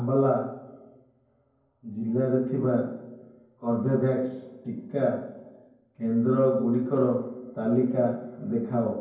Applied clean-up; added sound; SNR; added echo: none; none; none; reverberation time 0.9 s.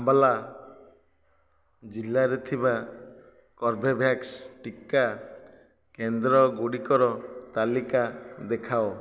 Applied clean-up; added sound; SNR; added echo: none; none; none; none.